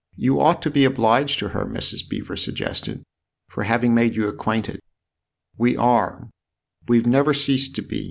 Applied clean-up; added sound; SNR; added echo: none; none; none; none.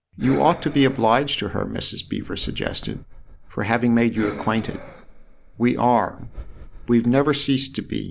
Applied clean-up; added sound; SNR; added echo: none; Breathing; 16 dB; none.